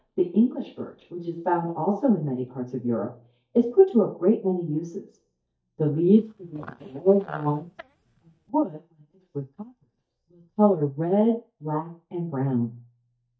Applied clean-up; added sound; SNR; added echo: neural mask model DeepFilterNet 3.